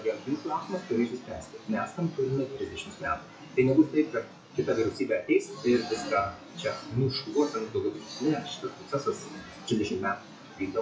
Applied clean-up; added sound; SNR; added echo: classical method WPE with log-MMSE.